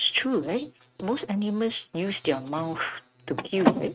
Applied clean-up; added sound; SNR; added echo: neural mask model RNNoise.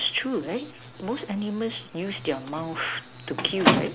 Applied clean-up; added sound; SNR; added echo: none; Squeak; 1 dB; none.